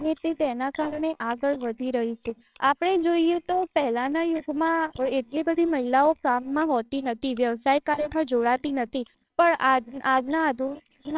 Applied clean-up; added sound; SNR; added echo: neural separator model SepFormer WHAMR!.